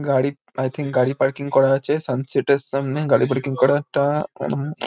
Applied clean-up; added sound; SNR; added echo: none; none; none; none.